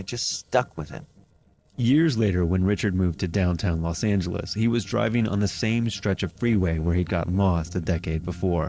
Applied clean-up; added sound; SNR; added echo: neural separator model SepFormer DNS4.